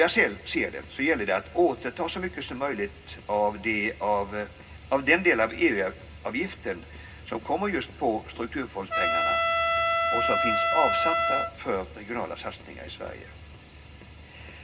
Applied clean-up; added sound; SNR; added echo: none; Trumpet; -3 dB; reverberation time 0.2 s.